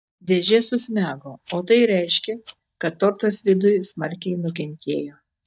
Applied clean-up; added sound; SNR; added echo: neural mask model DeepFilterNet 3.